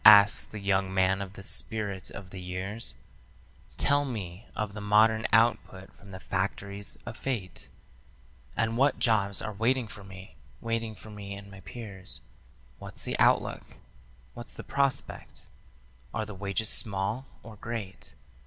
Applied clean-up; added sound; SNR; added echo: none; none; none; none.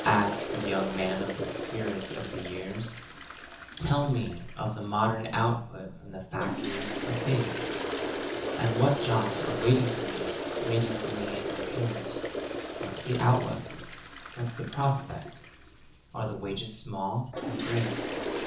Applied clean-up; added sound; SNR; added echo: none; Toilet flush; 4 dB; reverberation time 0.6 s.